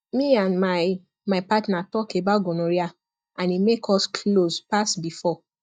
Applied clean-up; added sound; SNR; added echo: neural mask model DeepFilterNet 3.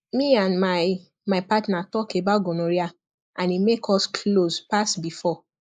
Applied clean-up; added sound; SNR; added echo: neural mask model Resemble Enhance denoiser.